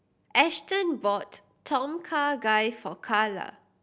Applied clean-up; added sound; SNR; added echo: none; none; none; none.